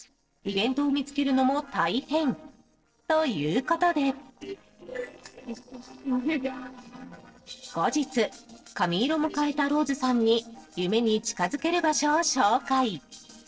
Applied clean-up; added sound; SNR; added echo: neural separator model SepFormer DNS4.